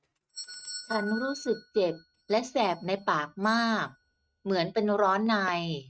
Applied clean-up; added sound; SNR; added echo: neural mask model RNNoise.